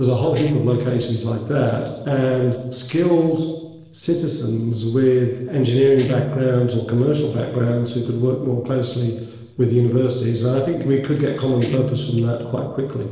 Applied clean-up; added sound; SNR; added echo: neural separator model SepFormer DNS4.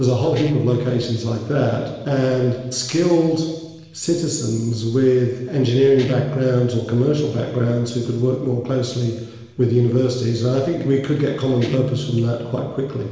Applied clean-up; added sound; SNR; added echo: none; Guitar; 15 dB; reverberation time 1.1 s.